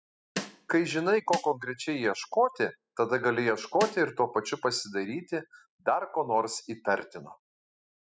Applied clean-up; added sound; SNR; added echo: classical method spectral subtraction.